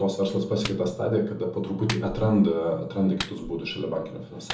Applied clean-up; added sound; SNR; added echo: none; Clapping; 14 dB; reverberation time 1.0 s.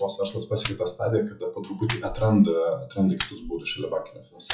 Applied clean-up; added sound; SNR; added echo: classical method WPE with log-MMSE.